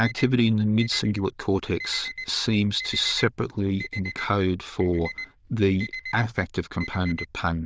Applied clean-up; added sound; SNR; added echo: neural diffusion model UNIVERSE++.